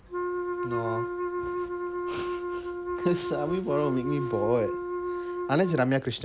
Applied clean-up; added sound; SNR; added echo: none; Wind instrument, woodwind instrument; 2 dB; none.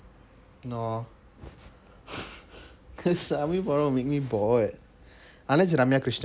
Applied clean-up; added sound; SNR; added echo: none; none; none; none.